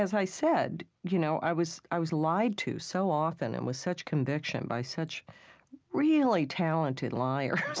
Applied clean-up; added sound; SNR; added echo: none; none; none; none.